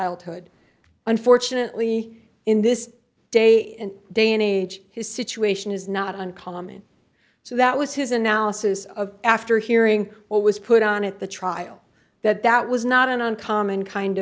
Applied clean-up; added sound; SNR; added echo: none; none; none; none.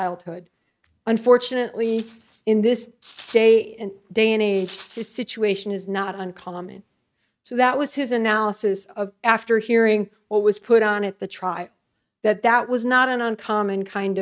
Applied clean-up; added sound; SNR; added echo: neural mask model RNNoise.